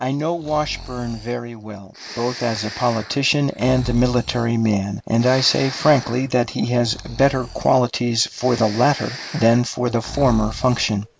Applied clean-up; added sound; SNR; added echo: none; Breathing; 14 dB; none.